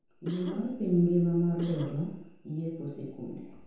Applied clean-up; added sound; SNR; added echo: none; Cough; 16 dB; reverberation time 0.9 s.